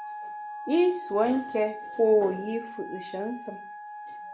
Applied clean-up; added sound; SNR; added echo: none; Wind instrument, woodwind instrument; 11 dB; none.